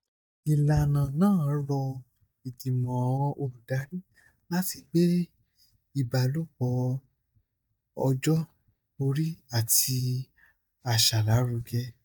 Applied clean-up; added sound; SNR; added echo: neural mask model DeepFilterNet 3.